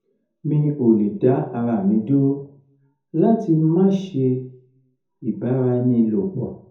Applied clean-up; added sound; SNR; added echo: none; none; none; reverberation time 0.5 s.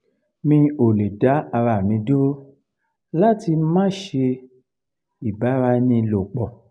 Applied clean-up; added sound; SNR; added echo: none; none; none; none.